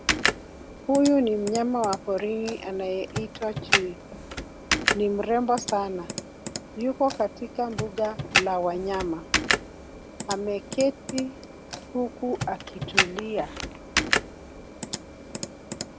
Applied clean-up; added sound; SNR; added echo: none; Computer keyboard; 2 dB; none.